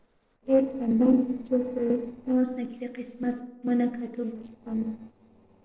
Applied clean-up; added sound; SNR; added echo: neural separator model SepFormer DNS4.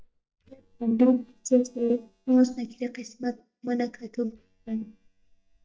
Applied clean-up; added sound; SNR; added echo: neural mask model DeepFilterNet 3.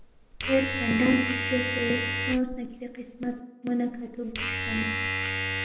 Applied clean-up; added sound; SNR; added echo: none; Domestic sounds, home sounds; 1 dB; reverberation time 0.7 s.